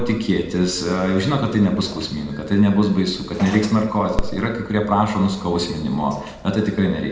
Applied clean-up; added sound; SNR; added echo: none; Telephone; 12 dB; reverberation time 0.9 s.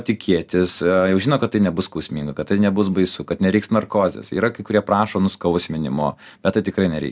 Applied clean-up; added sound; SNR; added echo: none; none; none; none.